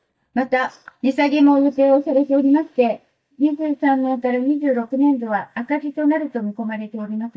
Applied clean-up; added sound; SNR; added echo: neural mask model DeepFilterNet 3.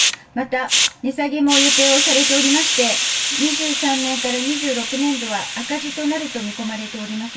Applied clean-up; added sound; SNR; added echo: none; Hiss; -1 dB; reverberation time 0.1 s.